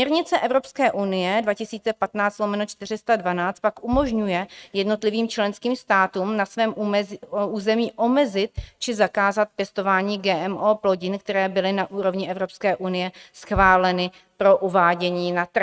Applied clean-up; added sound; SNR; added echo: neural mask model RNNoise.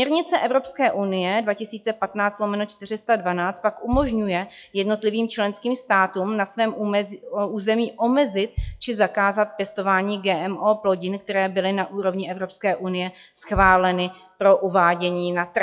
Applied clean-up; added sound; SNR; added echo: classical method log-MMSE.